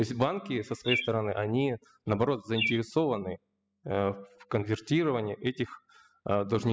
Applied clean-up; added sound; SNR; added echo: classical method spectral subtraction.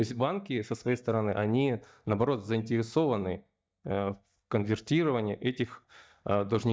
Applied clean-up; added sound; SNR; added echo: neural mask model DeepFilterNet 3.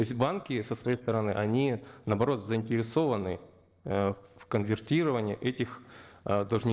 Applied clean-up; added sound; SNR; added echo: neural separator model SepFormer DNS4.